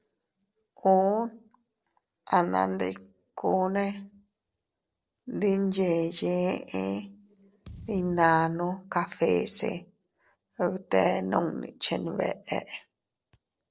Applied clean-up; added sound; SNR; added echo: neural separator model SepFormer DNS4.